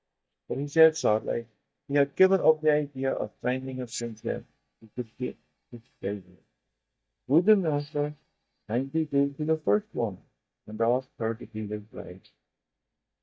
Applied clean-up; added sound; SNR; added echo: neural mask model DeepFilterNet 3.